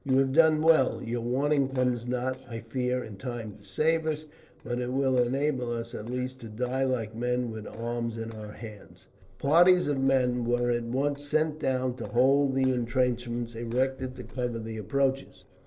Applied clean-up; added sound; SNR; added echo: neural separator model SepFormer DNS4.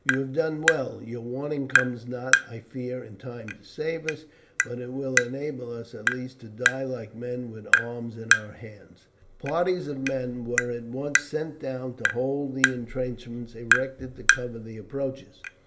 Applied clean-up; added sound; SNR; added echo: none; Tap; -1 dB; reverberation time 1.0 s.